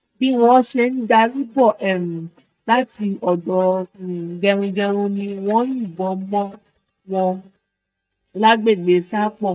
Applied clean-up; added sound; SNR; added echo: neural mask model DeepFilterNet 3.